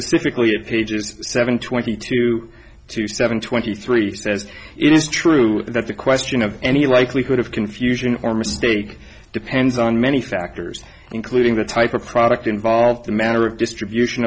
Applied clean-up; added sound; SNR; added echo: none; none; none; none.